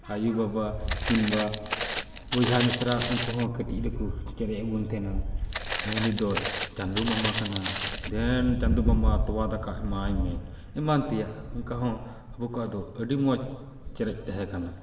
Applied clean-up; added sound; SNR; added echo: none; Walk, footsteps; -2 dB; reverberation time 3.0 s.